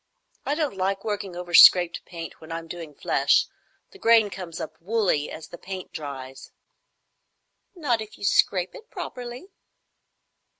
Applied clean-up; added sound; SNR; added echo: none; none; none; none.